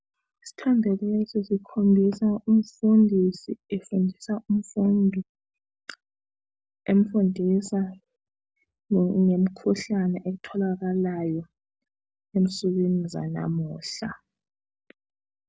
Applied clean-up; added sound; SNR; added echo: none; none; none; none.